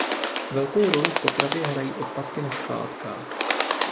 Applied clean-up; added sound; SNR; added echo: none; Bird; 0 dB; none.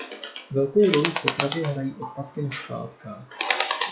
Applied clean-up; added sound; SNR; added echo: classical method log-MMSE.